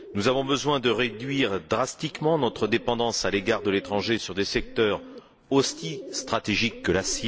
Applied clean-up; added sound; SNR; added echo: none; Bird; 17 dB; none.